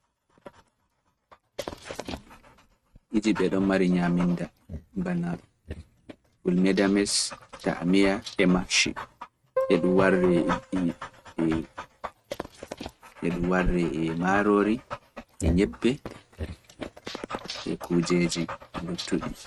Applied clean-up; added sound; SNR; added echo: neural mask model RNNoise.